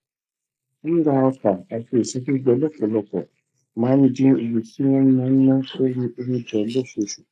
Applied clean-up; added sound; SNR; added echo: neural mask model Resemble Enhance denoiser.